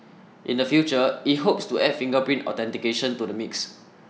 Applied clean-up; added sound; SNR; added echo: none; none; none; none.